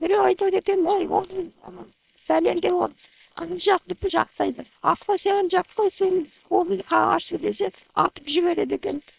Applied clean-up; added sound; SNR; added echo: neural separator model SepFormer WHAM!.